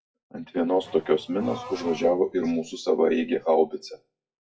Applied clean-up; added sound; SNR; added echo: classical method WPE with log-MMSE.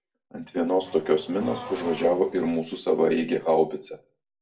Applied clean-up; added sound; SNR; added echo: none; Race car, auto racing / Accelerating, revving, vroom; 16 dB; reverberation time 0.3 s.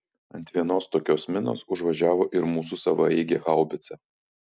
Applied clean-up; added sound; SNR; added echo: none; none; none; none.